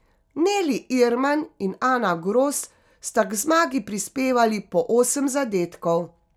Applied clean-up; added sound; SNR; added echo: none; none; none; none.